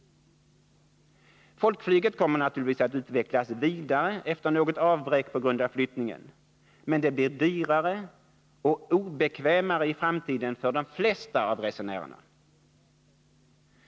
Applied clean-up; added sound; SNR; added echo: none; none; none; none.